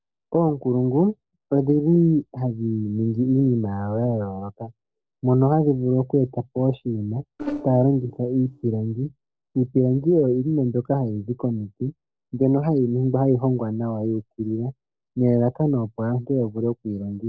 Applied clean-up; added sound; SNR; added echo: neural separator model SepFormer DNS4.